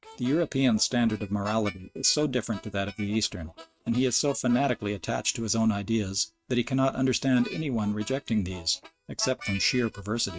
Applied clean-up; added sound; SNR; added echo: neural mask model RNNoise.